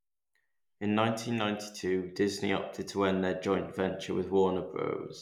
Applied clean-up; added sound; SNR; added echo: neural mask model Resemble Enhance denoiser.